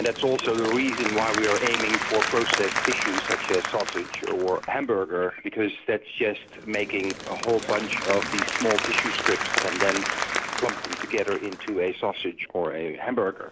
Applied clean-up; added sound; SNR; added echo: none; Applause / Crowd; 3 dB; none.